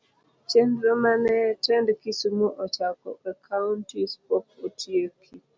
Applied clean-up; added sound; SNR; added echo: none; none; none; none.